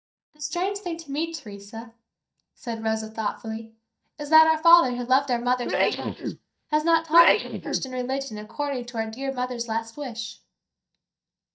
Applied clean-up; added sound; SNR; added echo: neural mask model DeepFilterNet 3.